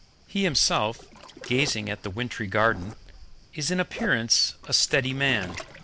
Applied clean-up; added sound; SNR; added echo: none; Zipper (clothing) + Waves, surf; 16 dB; none.